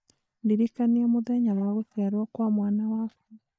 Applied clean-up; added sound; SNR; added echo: neural mask model DeepFilterNet 3.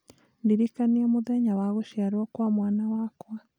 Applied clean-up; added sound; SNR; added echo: none; none; none; none.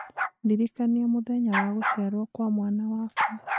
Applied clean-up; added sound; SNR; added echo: neural mask model RNNoise.